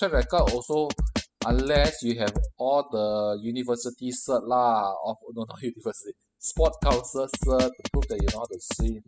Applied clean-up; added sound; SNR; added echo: classical method spectral subtraction.